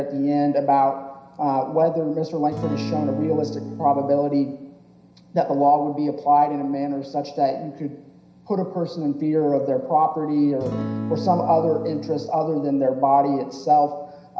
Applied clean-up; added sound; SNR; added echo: none; Acoustic guitar / Strum; 8 dB; reverberation time 0.9 s.